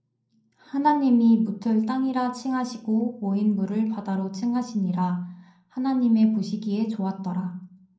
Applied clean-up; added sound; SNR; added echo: none; none; none; reverberation time 0.6 s.